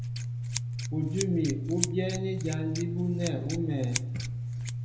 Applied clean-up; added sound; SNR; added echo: none; Scissors; 1 dB; reverberation time 0.9 s.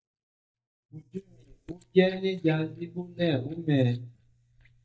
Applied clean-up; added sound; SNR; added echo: neural mask model DeepFilterNet 3.